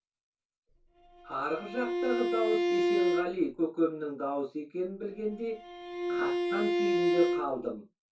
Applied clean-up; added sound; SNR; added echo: none; Bowed string instrument; -3 dB; reverberation time 0.2 s.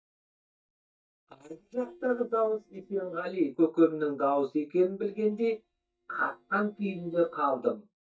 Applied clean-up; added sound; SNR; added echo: neural mask model DeepFilterNet 3.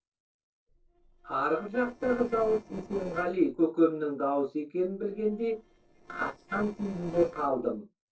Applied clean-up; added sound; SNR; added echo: neural separator model SepFormer DNS4.